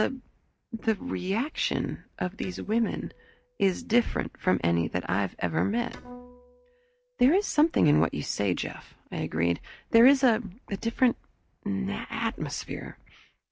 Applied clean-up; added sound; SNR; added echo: neural separator model SepFormer DNS4.